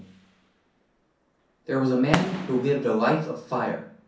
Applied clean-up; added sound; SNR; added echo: none; Fireworks; 10 dB; reverberation time 0.6 s.